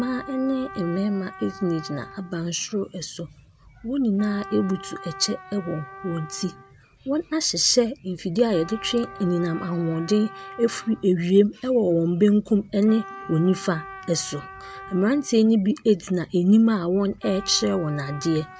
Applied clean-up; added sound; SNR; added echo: none; Trumpet; 18 dB; none.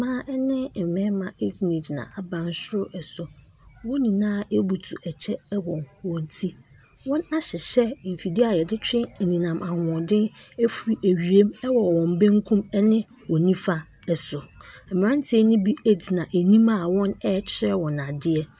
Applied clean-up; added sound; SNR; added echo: none; none; none; none.